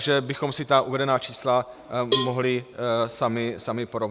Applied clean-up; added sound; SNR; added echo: none; Cowbell; 5 dB; none.